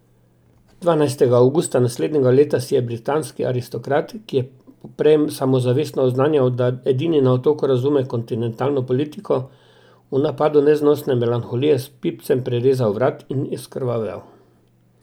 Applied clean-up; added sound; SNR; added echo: none; none; none; none.